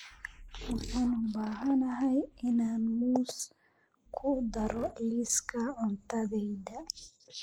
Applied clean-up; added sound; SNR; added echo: neural mask model Resemble Enhance denoiser.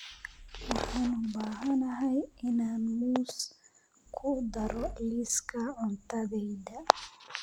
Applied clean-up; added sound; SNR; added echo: none; Squeak; 15 dB; none.